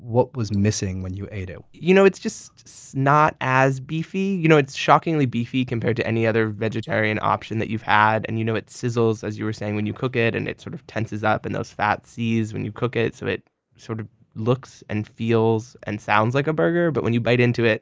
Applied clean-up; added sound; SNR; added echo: neural mask model Resemble Enhance denoiser.